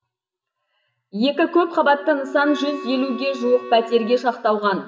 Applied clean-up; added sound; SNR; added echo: none; Wind instrument, woodwind instrument; 14 dB; reverberation time 1.5 s.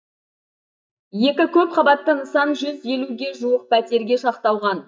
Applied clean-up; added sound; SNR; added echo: neural mask model DeepFilterNet 3.